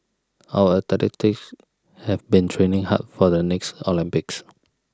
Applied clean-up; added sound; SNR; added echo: none; none; none; none.